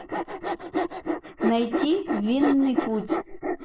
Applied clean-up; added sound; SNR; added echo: neural mask model Resemble Enhance denoiser.